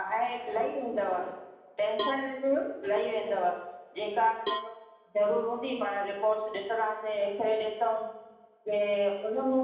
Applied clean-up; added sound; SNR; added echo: none; Cowbell; 10 dB; reverberation time 0.9 s.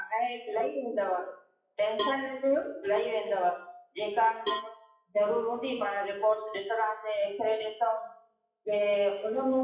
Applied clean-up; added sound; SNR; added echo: classical method WPE with log-MMSE.